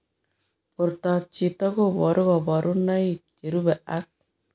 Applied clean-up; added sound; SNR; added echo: none; none; none; none.